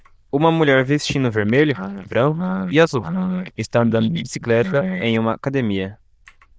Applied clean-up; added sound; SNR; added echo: neural diffusion model UNIVERSE++.